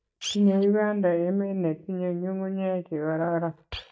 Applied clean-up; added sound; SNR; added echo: neural mask model DeepFilterNet 3.